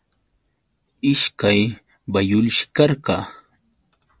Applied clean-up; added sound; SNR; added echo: none; none; none; none.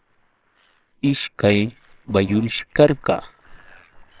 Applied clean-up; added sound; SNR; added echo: neural separator model SepFormer WHAMR!.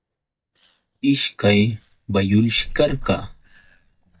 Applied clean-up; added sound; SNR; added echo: neural mask model DeepFilterNet 3.